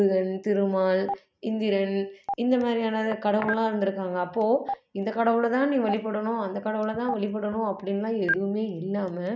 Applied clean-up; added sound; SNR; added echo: neural mask model RNNoise.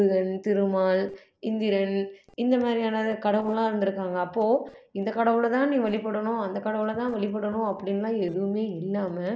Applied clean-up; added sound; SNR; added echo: neural separator model SepFormer DNS4.